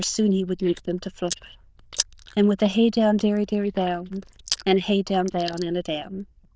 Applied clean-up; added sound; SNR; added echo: neural diffusion model UNIVERSE++.